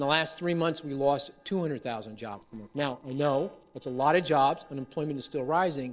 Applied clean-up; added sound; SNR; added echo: neural separator model SepFormer DNS4.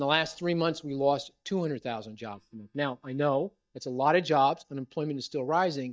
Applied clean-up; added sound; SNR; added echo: neural mask model DeepFilterNet 3.